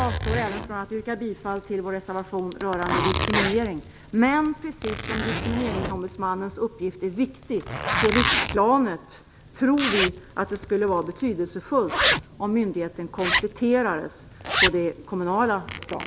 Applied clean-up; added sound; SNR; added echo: none; Zipper (clothing); 4 dB; none.